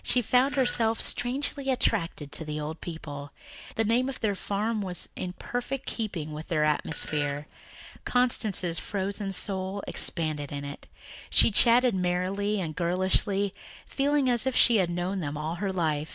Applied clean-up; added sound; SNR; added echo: none; Fart; 12 dB; none.